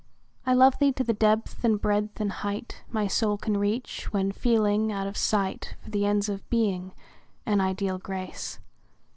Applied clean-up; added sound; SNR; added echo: none; none; none; none.